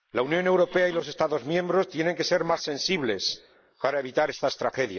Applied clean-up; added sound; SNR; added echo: neural mask model Resemble Enhance denoiser.